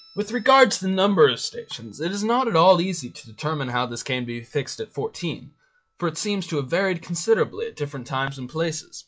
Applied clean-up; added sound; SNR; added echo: classical method log-MMSE.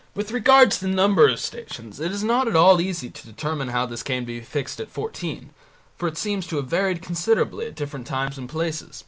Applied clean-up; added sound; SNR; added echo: none; none; none; none.